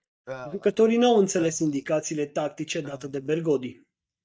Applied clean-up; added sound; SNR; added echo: neural mask model DeepFilterNet 3.